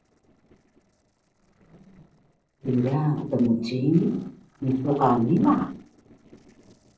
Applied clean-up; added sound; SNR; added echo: neural separator model SepFormer DNS4.